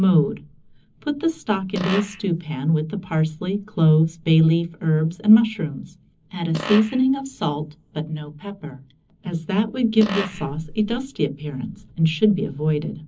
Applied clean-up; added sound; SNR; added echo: none; Fart; 12 dB; reverberation time 0.4 s.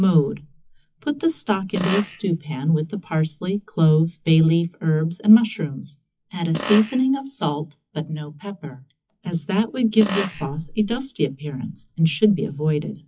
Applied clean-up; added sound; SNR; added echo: classical method WPE with log-MMSE.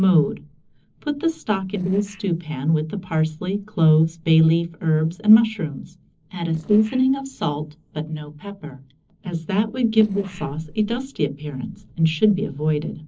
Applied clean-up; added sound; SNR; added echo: neural separator model SepFormer DNS4.